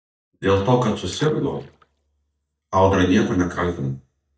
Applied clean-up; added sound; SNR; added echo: neural mask model DeepFilterNet 3.